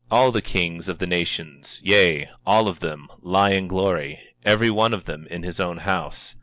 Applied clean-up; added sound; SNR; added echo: none; none; none; none.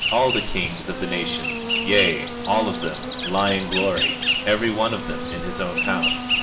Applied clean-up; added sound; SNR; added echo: none; Insect; 2 dB; reverberation time 0.7 s.